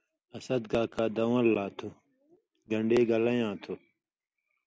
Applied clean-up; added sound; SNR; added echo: none; none; none; none.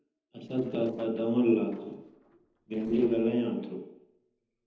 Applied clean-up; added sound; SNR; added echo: neural separator model SepFormer DNS4.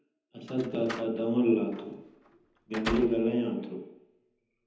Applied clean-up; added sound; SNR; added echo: none; Slam; 12 dB; reverberation time 0.9 s.